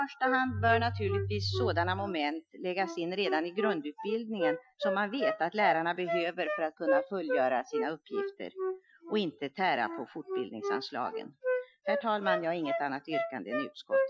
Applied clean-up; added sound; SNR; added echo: classical method Wiener filter.